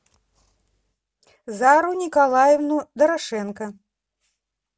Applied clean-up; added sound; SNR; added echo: none; none; none; none.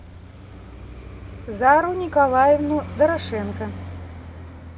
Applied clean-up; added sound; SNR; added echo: none; Traffic noise, roadway noise; 13 dB; none.